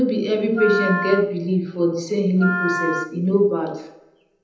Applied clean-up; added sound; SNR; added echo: none; Wind instrument, woodwind instrument; 7 dB; reverberation time 0.8 s.